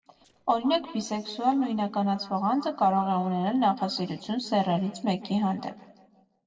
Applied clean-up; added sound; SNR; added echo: neural separator model SepFormer DNS4.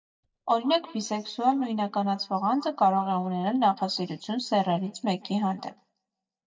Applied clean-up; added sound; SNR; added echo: neural mask model DeepFilterNet 3.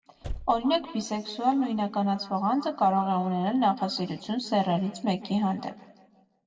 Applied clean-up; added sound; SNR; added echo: none; Slam / Car; 12 dB; reverberation time 1.2 s.